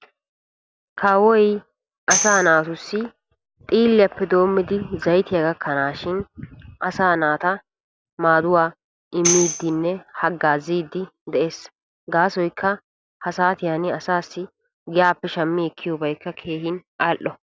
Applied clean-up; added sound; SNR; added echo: none; Tambourine; 5 dB; none.